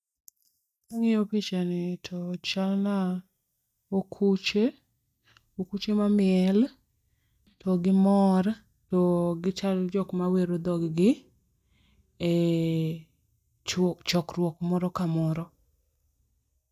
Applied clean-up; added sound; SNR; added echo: neural mask model DeepFilterNet 3.